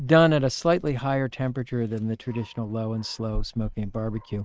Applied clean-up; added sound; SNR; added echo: neural mask model RNNoise.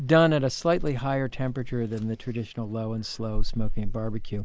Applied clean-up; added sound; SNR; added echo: neural mask model Resemble Enhance denoiser.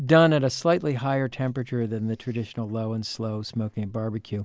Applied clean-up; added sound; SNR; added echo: none; none; none; none.